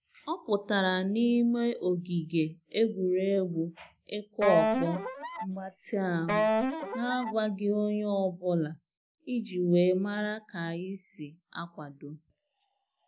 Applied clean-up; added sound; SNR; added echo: none; Wind instrument, woodwind instrument; 0 dB; none.